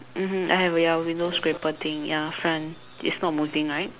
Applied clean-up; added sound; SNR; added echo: none; none; none; none.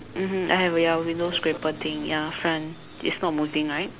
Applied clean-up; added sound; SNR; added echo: none; Accelerating, revving, vroom; 18 dB; none.